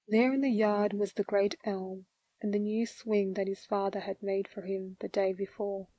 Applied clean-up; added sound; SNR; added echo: neural mask model Resemble Enhance denoiser.